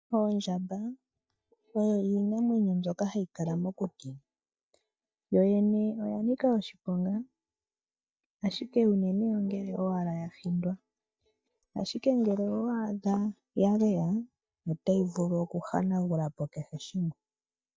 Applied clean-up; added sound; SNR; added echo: neural mask model DeepFilterNet 3.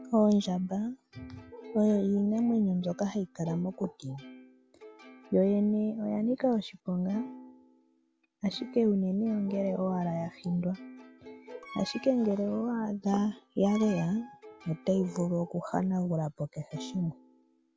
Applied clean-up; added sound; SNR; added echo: none; Plucked string instrument + Alarm; 20 dB; none.